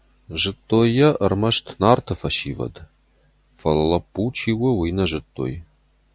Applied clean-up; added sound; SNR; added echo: none; none; none; none.